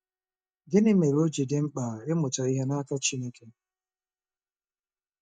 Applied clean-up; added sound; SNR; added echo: neural mask model DeepFilterNet 3.